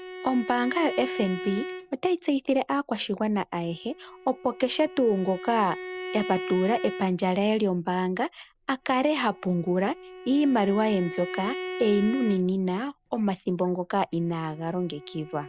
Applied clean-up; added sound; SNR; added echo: none; Bowed string instrument; 12 dB; none.